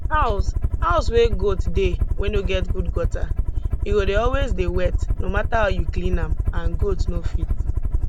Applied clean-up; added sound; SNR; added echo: none; Aircraft; -5 dB; none.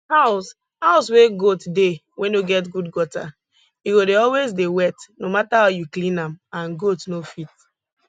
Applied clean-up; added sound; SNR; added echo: none; none; none; none.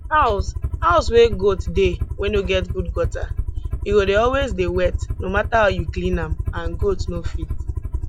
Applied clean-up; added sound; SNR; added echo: classical method log-MMSE.